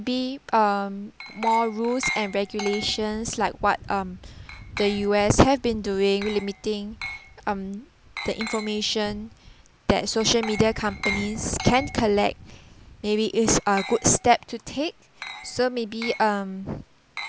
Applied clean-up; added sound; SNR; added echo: none; Glass; 14 dB; none.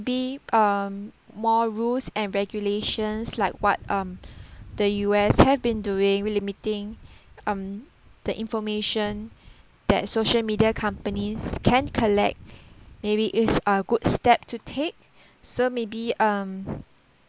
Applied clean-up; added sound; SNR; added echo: none; none; none; none.